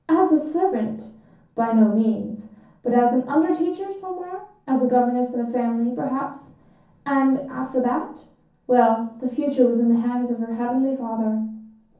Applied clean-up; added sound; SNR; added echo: none; none; none; reverberation time 0.6 s.